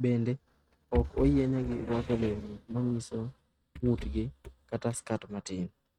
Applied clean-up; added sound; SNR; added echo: neural mask model RNNoise.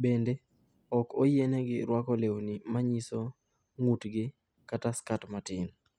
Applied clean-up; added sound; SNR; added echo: none; none; none; none.